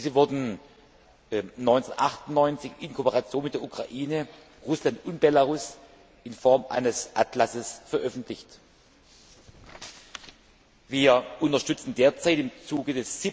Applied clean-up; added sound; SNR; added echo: none; none; none; none.